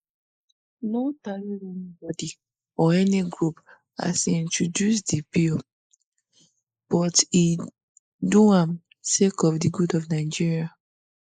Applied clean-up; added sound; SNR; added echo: neural mask model Resemble Enhance denoiser.